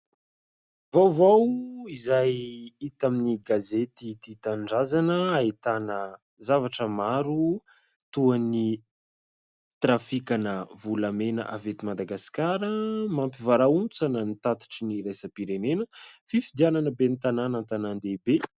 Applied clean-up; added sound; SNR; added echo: none; none; none; none.